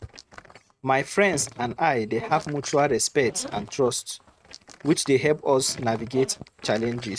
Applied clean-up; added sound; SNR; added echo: neural mask model RNNoise.